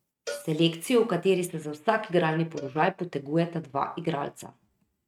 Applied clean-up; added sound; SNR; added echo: neural mask model RNNoise.